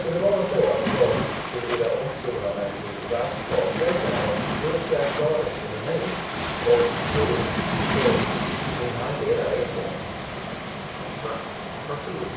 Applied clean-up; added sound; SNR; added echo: none; Waves, surf; 2 dB; reverberation time 0.6 s.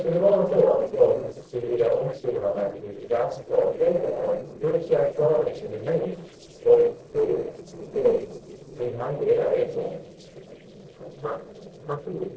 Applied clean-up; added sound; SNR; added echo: neural separator model SepFormer DNS4.